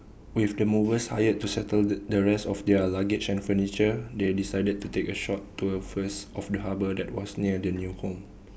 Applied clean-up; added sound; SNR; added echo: none; none; none; none.